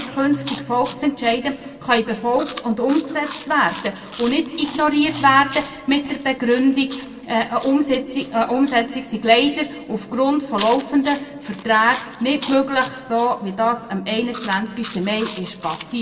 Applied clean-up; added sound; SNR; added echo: none; Chewing, mastication; 16 dB; reverberation time 1.3 s.